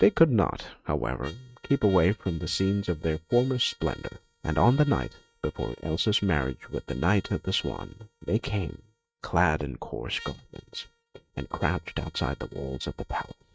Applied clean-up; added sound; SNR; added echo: neural mask model RNNoise.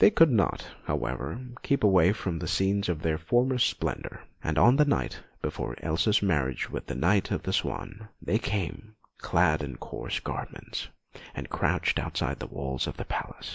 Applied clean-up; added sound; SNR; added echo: none; none; none; none.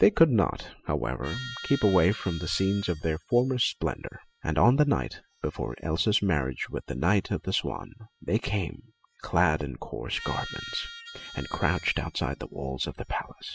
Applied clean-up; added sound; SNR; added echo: classical method spectral subtraction.